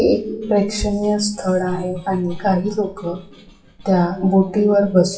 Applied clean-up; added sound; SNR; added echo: classical method WPE with log-MMSE.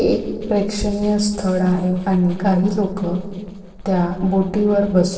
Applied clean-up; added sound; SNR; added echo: neural separator model SepFormer DNS4.